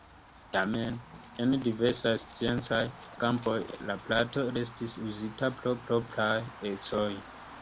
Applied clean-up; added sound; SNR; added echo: none; Run; 17 dB; none.